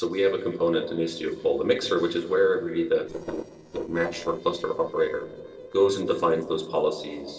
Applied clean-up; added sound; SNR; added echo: neural separator model SepFormer DNS4.